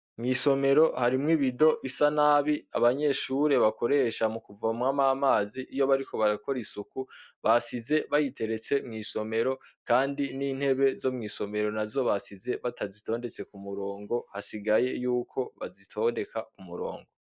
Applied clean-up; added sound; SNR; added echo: neural mask model DeepFilterNet 3.